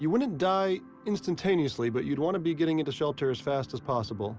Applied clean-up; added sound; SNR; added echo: none; none; none; none.